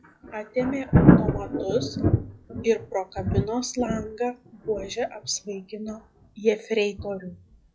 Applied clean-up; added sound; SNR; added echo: classical method log-MMSE.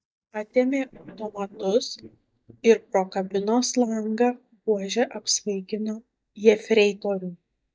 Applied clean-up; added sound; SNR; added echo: neural mask model DeepFilterNet 3.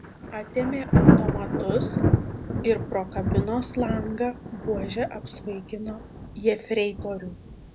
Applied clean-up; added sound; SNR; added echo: none; Thunder; -3 dB; none.